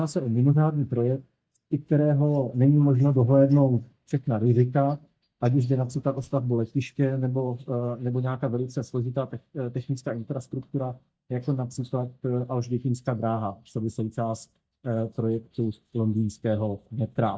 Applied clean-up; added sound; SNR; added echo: neural mask model DeepFilterNet 3.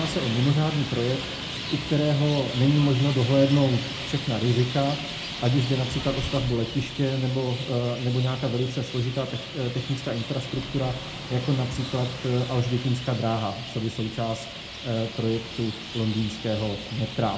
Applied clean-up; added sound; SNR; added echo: none; Traffic noise, roadway noise; 9 dB; reverberation time 0.3 s.